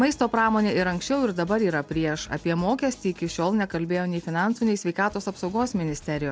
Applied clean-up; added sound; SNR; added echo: none; none; none; none.